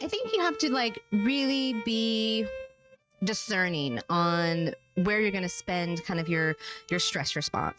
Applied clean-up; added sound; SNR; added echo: neural mask model RNNoise.